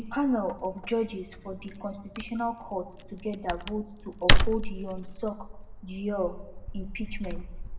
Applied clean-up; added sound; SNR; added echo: none; Tearing / Wood; -4 dB; reverberation time 0.8 s.